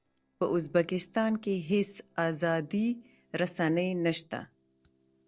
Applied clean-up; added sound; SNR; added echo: neural separator model SepFormer DNS4.